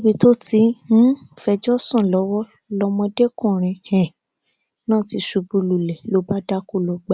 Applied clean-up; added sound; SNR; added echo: none; none; none; none.